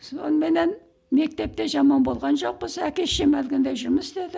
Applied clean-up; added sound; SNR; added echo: none; none; none; none.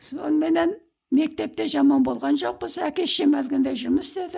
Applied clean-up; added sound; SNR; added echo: neural mask model Resemble Enhance denoiser.